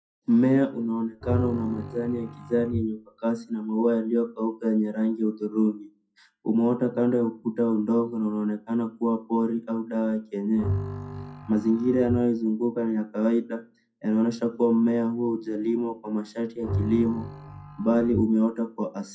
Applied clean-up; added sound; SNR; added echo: classical method WPE with log-MMSE.